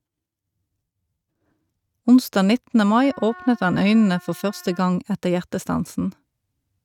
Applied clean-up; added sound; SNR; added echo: neural mask model RNNoise.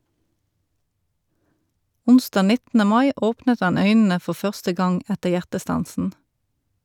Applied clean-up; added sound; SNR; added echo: none; none; none; none.